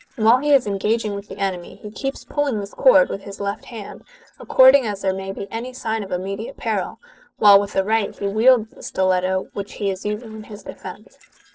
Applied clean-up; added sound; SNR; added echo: neural separator model SepFormer DNS4.